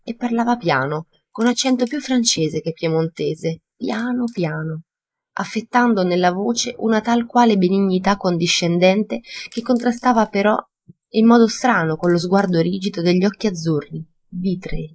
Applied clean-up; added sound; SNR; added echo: neural mask model Resemble Enhance denoiser.